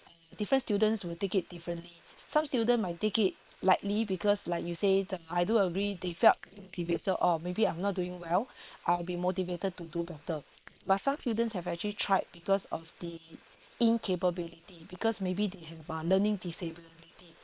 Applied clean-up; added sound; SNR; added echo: neural separator model SepFormer WHAM!.